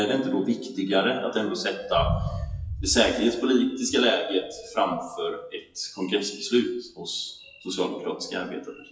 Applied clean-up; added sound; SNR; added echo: classical method WPE with log-MMSE.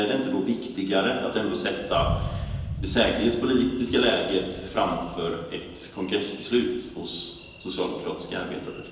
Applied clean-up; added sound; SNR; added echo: none; Thunder; 11 dB; reverberation time 1.0 s.